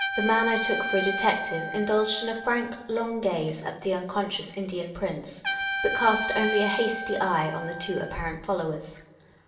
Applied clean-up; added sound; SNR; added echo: none; Trumpet; 5 dB; reverberation time 0.9 s.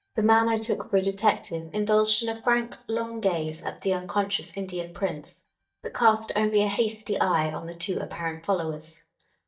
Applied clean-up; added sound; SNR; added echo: neural mask model DeepFilterNet 3.